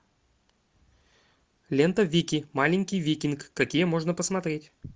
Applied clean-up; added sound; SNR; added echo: none; none; none; none.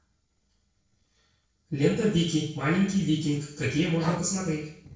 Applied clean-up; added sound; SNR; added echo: neural separator model SepFormer DNS4.